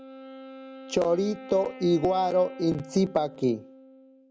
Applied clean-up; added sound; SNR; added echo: none; Wind instrument, woodwind instrument; 17 dB; none.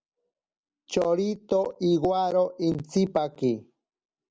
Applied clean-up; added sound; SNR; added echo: none; none; none; none.